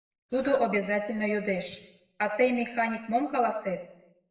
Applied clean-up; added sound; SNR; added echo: neural separator model SepFormer DNS4.